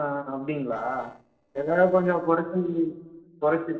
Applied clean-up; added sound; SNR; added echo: neural separator model SepFormer DNS4.